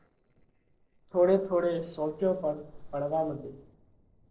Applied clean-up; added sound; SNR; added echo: neural separator model SepFormer DNS4.